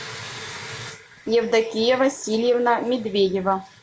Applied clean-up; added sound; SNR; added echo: none; none; none; none.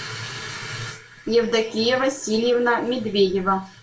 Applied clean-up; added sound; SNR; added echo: none; none; none; reverberation time 0.2 s.